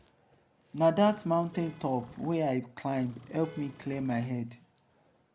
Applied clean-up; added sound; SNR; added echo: none; Vehicle horn, car horn, honking; 19 dB; none.